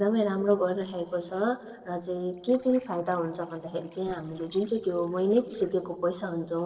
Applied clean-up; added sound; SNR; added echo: neural separator model SepFormer DNS4.